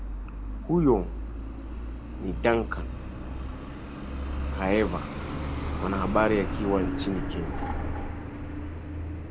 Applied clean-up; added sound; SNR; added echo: none; Truck; 2 dB; none.